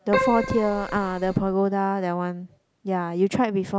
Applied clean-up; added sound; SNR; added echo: none; Keyboard (musical); 5 dB; none.